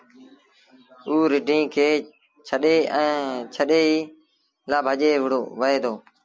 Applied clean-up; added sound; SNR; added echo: none; none; none; none.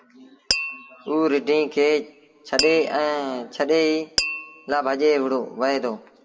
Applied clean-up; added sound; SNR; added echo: none; Tap; 8 dB; reverberation time 1.6 s.